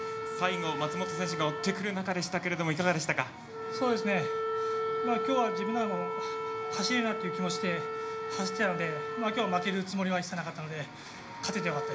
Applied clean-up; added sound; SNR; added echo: none; Wind instrument, woodwind instrument; 3 dB; reverberation time 0.4 s.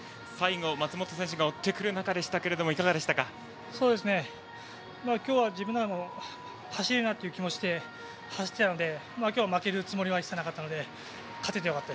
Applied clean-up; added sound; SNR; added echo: none; none; none; none.